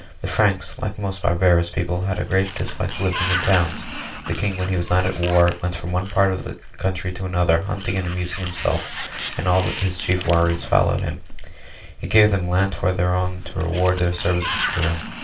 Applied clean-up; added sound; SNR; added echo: none; Sliding door; 12 dB; reverberation time 0.2 s.